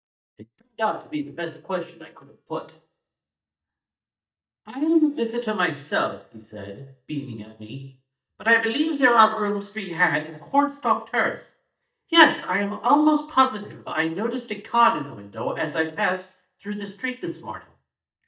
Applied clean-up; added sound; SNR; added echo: neural mask model DeepFilterNet 3.